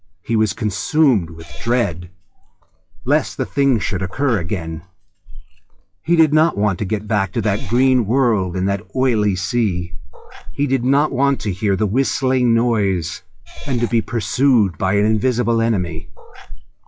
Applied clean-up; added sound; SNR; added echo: classical method log-MMSE.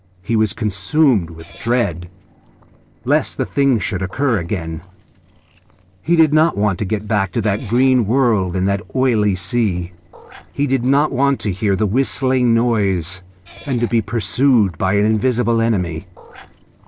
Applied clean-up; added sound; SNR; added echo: neural separator model SepFormer DNS4.